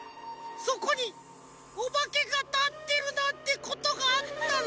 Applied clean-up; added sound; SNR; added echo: none; none; none; none.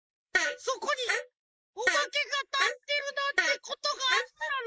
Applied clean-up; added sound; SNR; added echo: neural mask model Resemble Enhance denoiser.